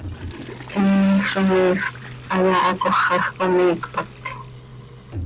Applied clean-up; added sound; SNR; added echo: none; Toilet flush / Water; 19 dB; none.